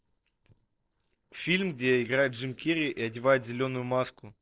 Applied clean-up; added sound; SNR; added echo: neural separator model SepFormer DNS4.